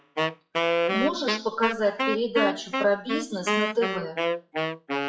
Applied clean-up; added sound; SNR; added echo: classical method WPE with log-MMSE.